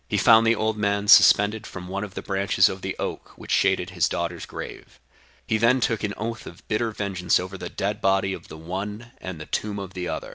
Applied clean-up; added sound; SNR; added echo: none; none; none; none.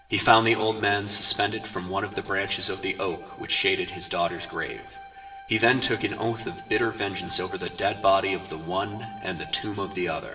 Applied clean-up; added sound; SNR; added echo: none; Bowed string instrument; 18 dB; reverberation time 2.3 s.